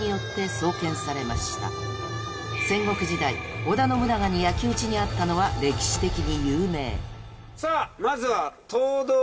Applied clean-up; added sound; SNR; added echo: none; Breathing; 17 dB; reverberation time 0.3 s.